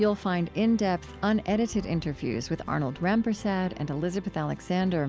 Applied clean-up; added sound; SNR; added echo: none; none; none; none.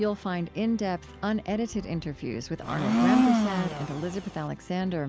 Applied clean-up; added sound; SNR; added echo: none; Domestic sounds, home sounds; -4 dB; none.